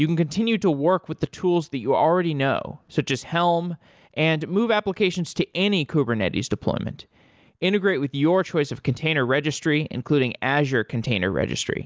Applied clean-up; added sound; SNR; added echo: none; none; none; none.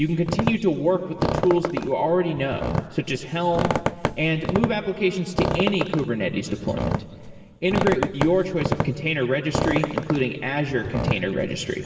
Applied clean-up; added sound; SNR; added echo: none; Squeak; 4 dB; reverberation time 2.5 s.